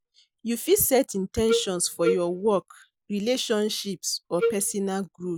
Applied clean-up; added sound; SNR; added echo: none; Wind instrument, woodwind instrument; 2 dB; none.